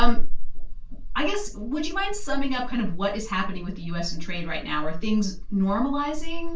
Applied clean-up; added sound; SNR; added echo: none; none; none; reverberation time 0.2 s.